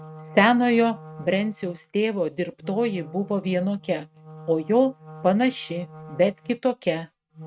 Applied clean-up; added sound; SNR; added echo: neural mask model RNNoise.